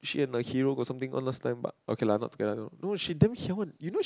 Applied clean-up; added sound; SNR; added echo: none; none; none; none.